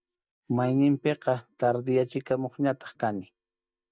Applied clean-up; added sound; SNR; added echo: neural mask model DeepFilterNet 3.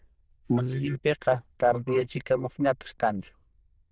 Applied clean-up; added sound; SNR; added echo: neural diffusion model UNIVERSE++.